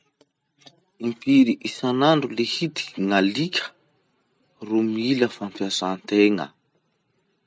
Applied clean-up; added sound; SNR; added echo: none; none; none; none.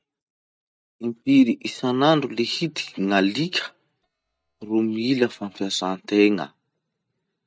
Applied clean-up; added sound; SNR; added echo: neural mask model DeepFilterNet 3.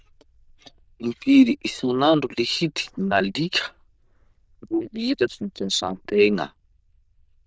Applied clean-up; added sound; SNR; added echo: neural diffusion model UNIVERSE++.